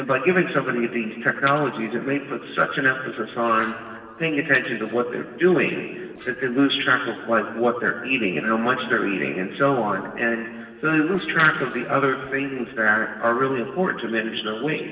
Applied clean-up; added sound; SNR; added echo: neural separator model SepFormer DNS4.